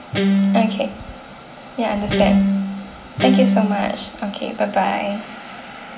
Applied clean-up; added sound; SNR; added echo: none; Guitar; -4 dB; reverberation time 0.7 s.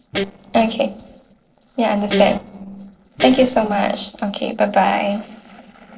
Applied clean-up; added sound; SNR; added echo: neural separator model SepFormer DNS4.